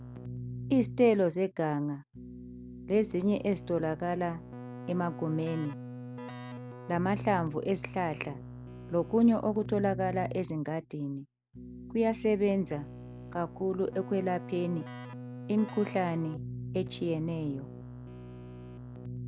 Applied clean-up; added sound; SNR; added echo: none; Keyboard (musical); 11 dB; none.